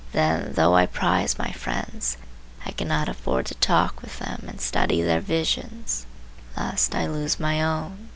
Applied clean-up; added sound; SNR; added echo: none; none; none; none.